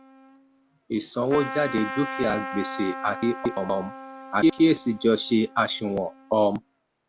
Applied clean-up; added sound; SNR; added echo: none; Trumpet; 12 dB; none.